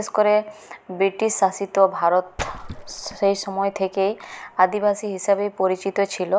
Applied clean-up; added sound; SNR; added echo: none; Splash, splatter; 18 dB; none.